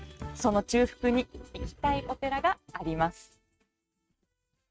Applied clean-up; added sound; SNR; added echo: neural mask model RNNoise.